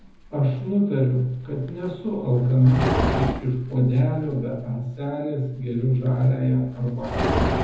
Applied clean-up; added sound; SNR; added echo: none; Livestock, farm animals, working animals; 6 dB; reverberation time 1.0 s.